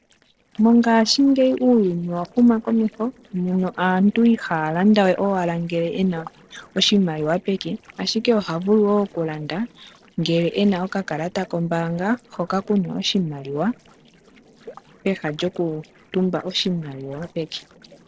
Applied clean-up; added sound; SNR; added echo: neural separator model SepFormer DNS4.